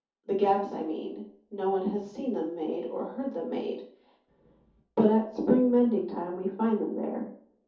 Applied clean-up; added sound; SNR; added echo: none; none; none; reverberation time 0.5 s.